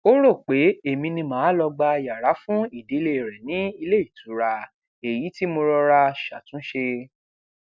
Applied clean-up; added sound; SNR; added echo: none; none; none; none.